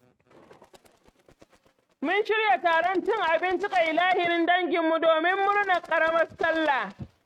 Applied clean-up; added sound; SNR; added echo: neural mask model RNNoise.